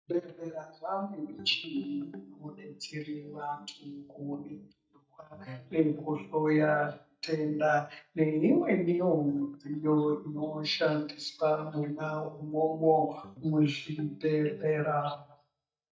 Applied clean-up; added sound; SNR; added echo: neural mask model DeepFilterNet 3.